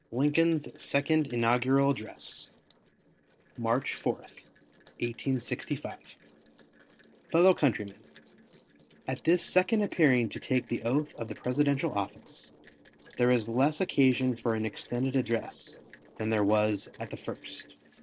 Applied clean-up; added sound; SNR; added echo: neural separator model SepFormer DNS4.